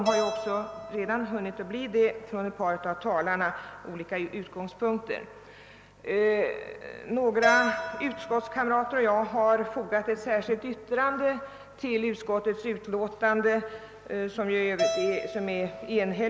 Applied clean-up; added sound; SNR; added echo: none; Keyboard (musical); 10 dB; none.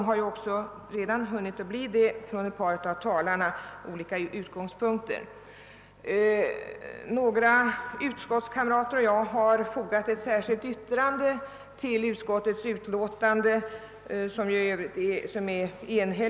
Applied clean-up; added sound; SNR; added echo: none; none; none; none.